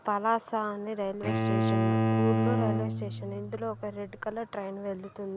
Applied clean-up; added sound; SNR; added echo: none; Bowed string instrument; -5 dB; none.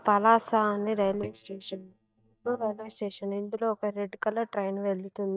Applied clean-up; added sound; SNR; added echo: neural mask model DeepFilterNet 3.